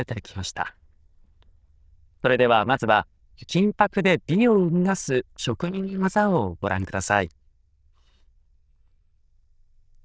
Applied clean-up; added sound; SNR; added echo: neural diffusion model UNIVERSE++.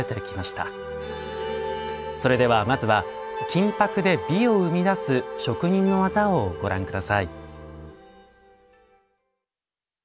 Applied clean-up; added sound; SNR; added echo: none; Bowed string instrument + Bowed string instrument; 18 dB; none.